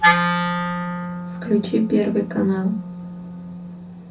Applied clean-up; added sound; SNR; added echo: none; Wind instrument, woodwind instrument; 0 dB; reverberation time 0.3 s.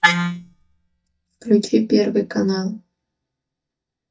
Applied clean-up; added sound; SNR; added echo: neural mask model DeepFilterNet 3.